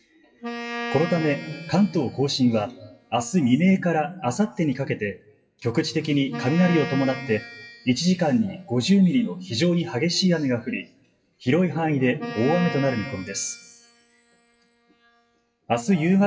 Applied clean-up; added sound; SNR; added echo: classical method WPE with log-MMSE.